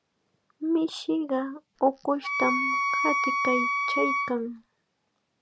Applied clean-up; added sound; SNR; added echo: none; Wind instrument, woodwind instrument; -2 dB; none.